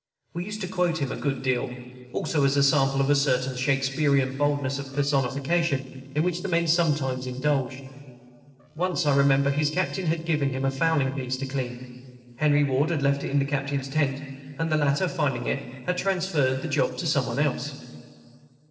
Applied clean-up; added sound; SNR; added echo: neural separator model SepFormer DNS4.